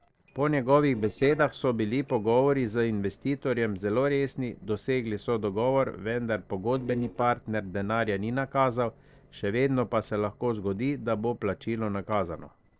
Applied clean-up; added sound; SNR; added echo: neural separator model SepFormer DNS4.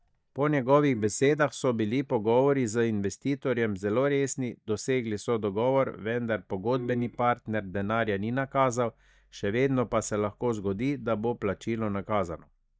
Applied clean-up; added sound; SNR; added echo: neural mask model DeepFilterNet 3.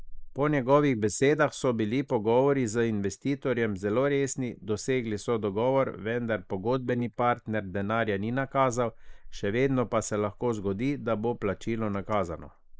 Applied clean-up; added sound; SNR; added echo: neural mask model Resemble Enhance denoiser.